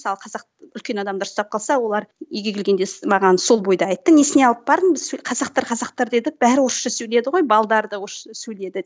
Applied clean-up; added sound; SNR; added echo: none; none; none; none.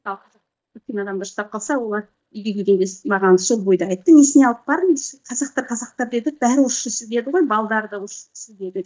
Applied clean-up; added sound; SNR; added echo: neural mask model DeepFilterNet 3.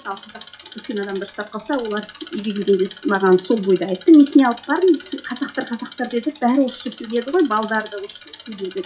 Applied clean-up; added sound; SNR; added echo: classical method WPE with log-MMSE.